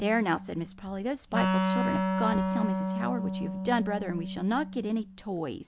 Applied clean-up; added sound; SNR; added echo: none; Wind instrument, woodwind instrument; 0 dB; none.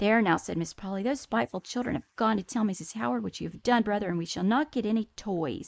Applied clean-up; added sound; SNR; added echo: neural mask model Resemble Enhance denoiser.